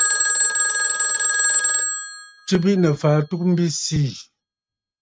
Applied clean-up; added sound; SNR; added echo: neural mask model RNNoise.